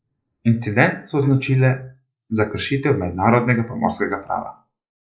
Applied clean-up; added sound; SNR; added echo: neural mask model Resemble Enhance denoiser.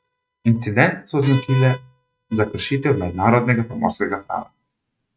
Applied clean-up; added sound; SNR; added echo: neural mask model RNNoise.